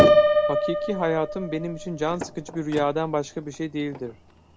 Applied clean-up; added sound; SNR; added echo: none; Motor vehicle (road) + Piano; -4 dB; none.